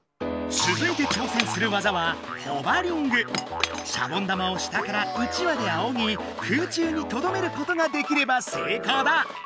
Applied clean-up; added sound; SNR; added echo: none; Cutlery, silverware / Chink, clink; 11 dB; none.